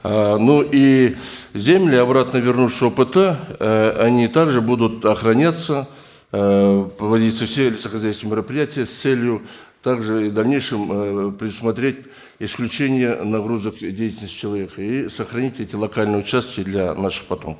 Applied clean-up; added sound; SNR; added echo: neural mask model Resemble Enhance denoiser.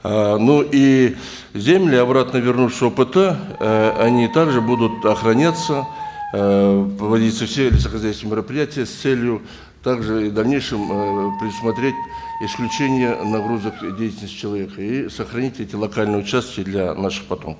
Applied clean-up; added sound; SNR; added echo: none; Dog; 11 dB; none.